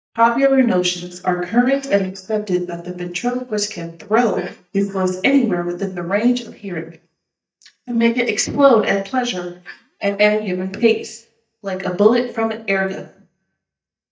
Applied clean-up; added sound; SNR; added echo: neural mask model DeepFilterNet 3.